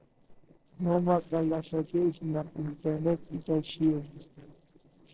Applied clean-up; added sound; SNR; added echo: neural separator model SepFormer DNS4.